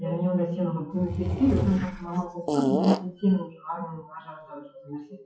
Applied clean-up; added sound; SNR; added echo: classical method WPE with log-MMSE.